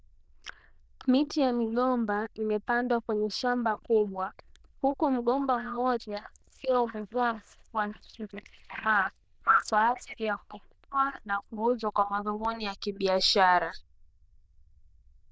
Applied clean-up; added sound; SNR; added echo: neural diffusion model UNIVERSE++.